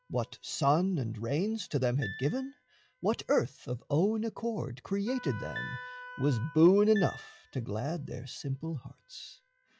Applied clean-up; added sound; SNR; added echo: classical method log-MMSE.